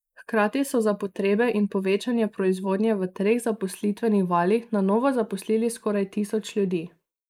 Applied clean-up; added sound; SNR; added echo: neural mask model Resemble Enhance denoiser.